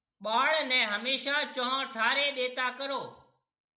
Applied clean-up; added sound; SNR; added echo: none; none; none; none.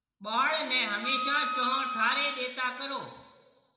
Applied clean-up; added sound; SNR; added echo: none; Wind instrument, woodwind instrument; 4 dB; reverberation time 1.4 s.